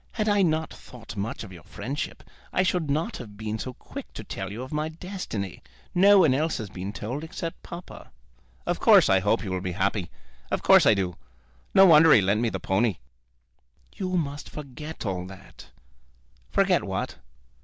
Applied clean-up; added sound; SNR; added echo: none; none; none; none.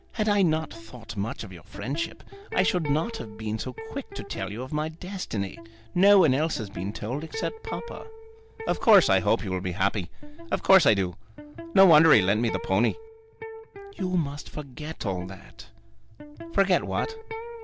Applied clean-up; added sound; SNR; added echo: none; Electric guitar; 14 dB; none.